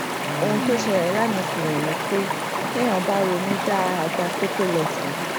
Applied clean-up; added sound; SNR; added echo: none; Stream; 1 dB; none.